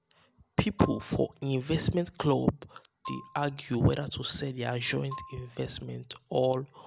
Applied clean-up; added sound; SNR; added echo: none; Marimba, xylophone; 18 dB; none.